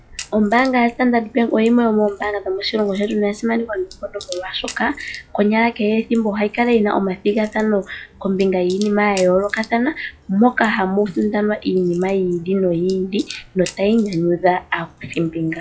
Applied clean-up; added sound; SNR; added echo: classical method log-MMSE.